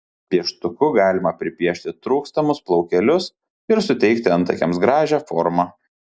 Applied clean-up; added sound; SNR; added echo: none; none; none; none.